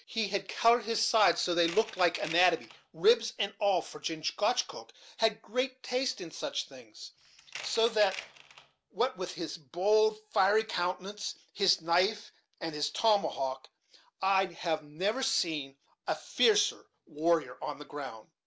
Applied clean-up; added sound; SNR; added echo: none; Tools; 15 dB; none.